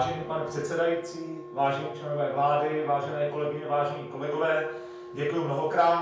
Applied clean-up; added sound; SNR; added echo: none; Wind instrument, woodwind instrument; 14 dB; reverberation time 0.5 s.